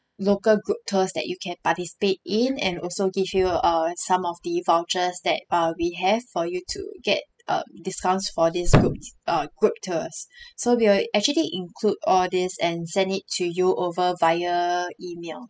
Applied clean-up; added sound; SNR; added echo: classical method spectral subtraction.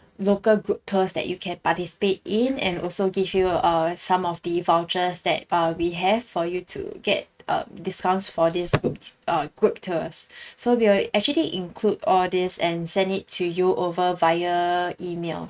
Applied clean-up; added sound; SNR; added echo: neural mask model RNNoise.